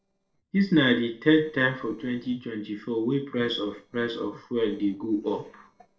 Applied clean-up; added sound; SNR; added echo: neural separator model SepFormer DNS4.